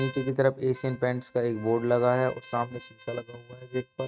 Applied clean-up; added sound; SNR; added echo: neural mask model RNNoise.